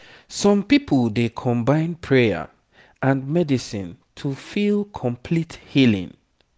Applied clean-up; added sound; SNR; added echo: none; none; none; none.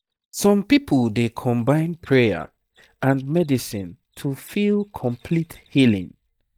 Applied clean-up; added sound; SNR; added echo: neural mask model DeepFilterNet 3.